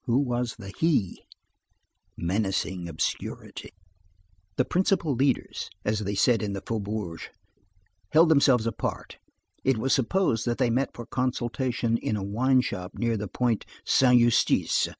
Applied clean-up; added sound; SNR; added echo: none; none; none; none.